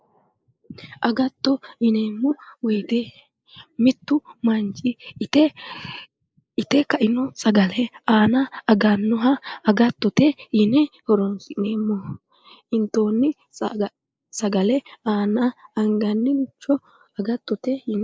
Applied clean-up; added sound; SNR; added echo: neural mask model Resemble Enhance denoiser.